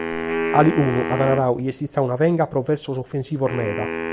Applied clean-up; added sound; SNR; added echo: none; Wind instrument, woodwind instrument; 7 dB; none.